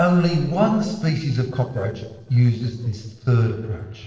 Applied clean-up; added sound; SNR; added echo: neural separator model SepFormer DNS4.